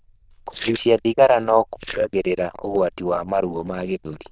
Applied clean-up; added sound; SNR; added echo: neural diffusion model UNIVERSE++.